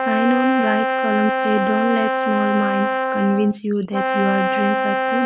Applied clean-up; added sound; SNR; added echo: none; Brass instrument; -1 dB; none.